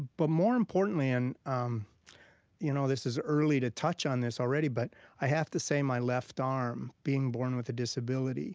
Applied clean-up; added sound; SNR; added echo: none; none; none; none.